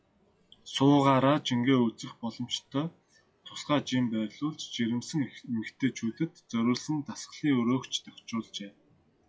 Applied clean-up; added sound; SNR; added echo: classical method log-MMSE.